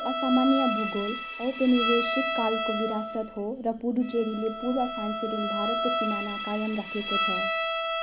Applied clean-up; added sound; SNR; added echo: none; Bowed string instrument; 2 dB; none.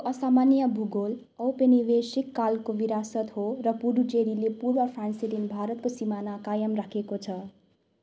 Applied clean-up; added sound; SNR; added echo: none; none; none; none.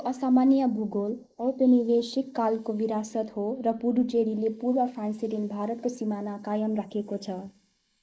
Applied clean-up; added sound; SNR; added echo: neural mask model Resemble Enhance denoiser.